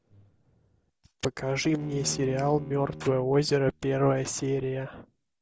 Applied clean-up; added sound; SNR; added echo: none; Bowed string instrument; 15 dB; none.